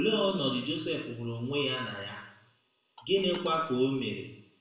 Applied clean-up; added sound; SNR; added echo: none; Coin (dropping); 18 dB; reverberation time 0.7 s.